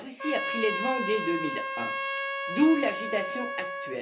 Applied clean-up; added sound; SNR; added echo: none; Trumpet; 3 dB; reverberation time 0.3 s.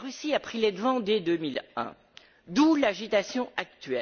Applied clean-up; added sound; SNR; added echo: none; none; none; none.